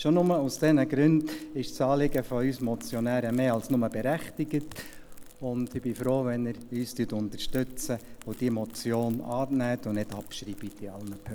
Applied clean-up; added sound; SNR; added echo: none; Crackle; 13 dB; none.